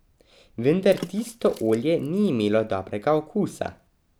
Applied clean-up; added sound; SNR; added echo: none; Water / Splash, splatter; 20 dB; none.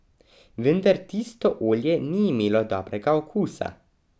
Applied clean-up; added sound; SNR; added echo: none; none; none; none.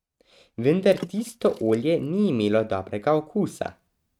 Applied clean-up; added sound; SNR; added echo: neural mask model RNNoise.